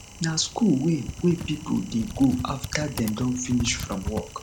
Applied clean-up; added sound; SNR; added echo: none; Typing; 11 dB; none.